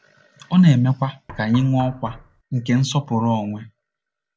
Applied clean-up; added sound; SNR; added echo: none; Knock; 19 dB; none.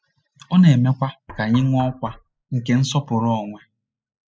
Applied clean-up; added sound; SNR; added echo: classical method spectral subtraction.